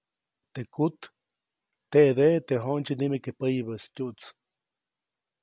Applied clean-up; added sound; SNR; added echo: none; none; none; none.